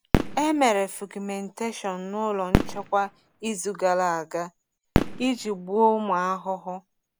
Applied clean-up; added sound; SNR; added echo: none; Fireworks; 4 dB; none.